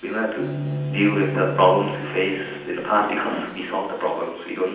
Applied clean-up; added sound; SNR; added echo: none; Bowed string instrument; 8 dB; reverberation time 0.9 s.